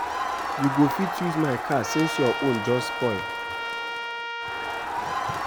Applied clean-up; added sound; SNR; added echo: none; Trumpet + Crowd; 2 dB; none.